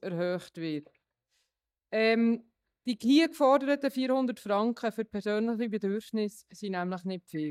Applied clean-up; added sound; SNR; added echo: neural mask model DeepFilterNet 3.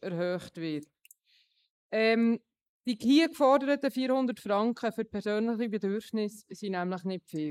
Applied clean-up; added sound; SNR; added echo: neural mask model Resemble Enhance denoiser.